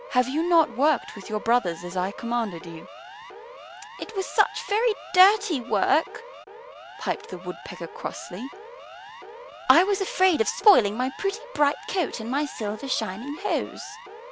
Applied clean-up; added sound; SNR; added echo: none; Siren; 16 dB; none.